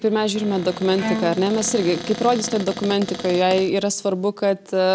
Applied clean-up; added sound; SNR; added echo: none; Bowed string instrument + Cupboard open or close; 11 dB; none.